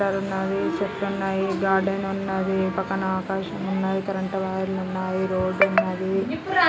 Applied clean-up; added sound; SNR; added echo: none; Wind instrument, woodwind instrument; 17 dB; none.